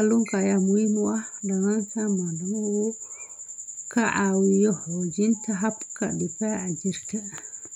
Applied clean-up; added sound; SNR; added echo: none; none; none; none.